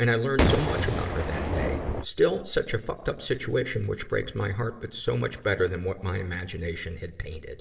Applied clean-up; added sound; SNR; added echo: none; Boom; -2 dB; reverberation time 1.8 s.